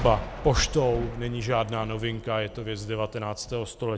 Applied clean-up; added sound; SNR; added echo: none; Thunder; 10 dB; none.